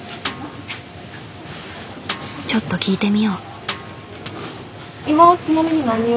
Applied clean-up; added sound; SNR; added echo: none; Snare drum; 14 dB; none.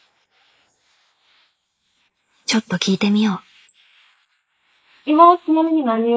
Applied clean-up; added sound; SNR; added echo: neural mask model Resemble Enhance denoiser.